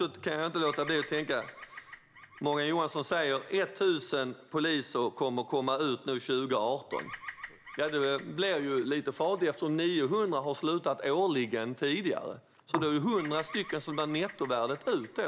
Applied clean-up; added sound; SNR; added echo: none; Bird vocalization, bird call, bird song; 19 dB; none.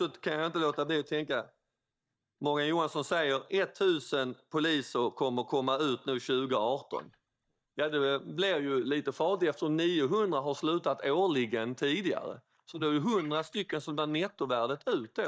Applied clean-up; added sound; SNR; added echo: neural mask model DeepFilterNet 3.